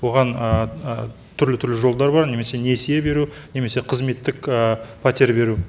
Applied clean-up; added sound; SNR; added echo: none; none; none; none.